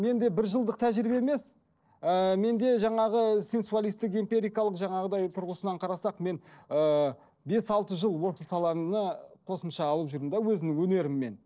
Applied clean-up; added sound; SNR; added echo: neural separator model SepFormer DNS4.